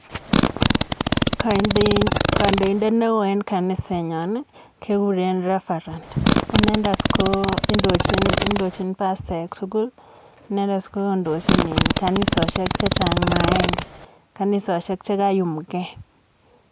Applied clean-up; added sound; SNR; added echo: none; Fart; -2 dB; none.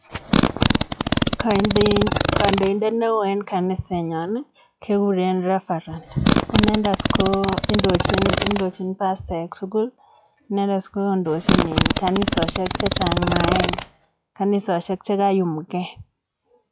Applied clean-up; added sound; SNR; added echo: classical method log-MMSE.